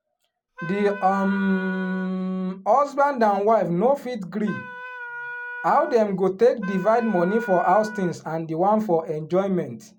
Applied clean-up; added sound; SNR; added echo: none; Wind instrument, woodwind instrument; 13 dB; none.